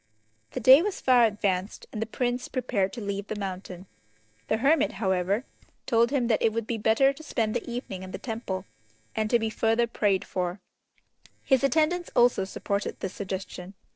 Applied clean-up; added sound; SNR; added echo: neural separator model SepFormer DNS4.